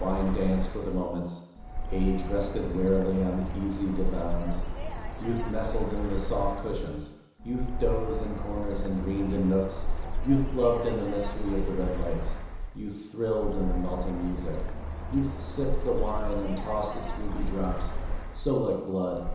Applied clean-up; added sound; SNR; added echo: none; Bird; 0 dB; reverberation time 1.0 s.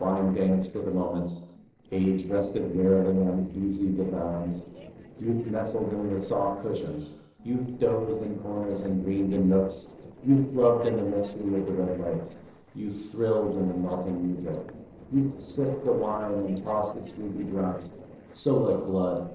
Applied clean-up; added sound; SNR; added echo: neural separator model SepFormer DNS4.